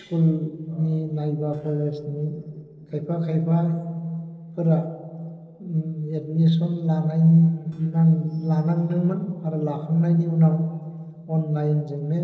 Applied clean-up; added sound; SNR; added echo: neural separator model SepFormer DNS4.